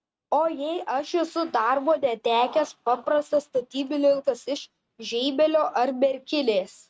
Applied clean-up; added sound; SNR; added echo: neural mask model RNNoise.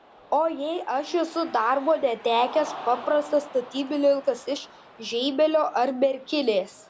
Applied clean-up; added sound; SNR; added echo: none; Cheering; 18 dB; none.